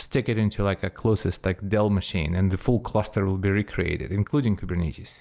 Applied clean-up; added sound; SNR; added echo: none; none; none; none.